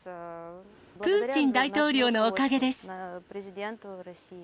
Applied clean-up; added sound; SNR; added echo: none; none; none; none.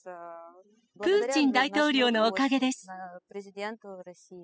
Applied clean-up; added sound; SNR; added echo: classical method spectral subtraction.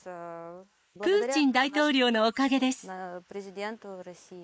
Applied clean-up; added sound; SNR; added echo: neural mask model Resemble Enhance denoiser.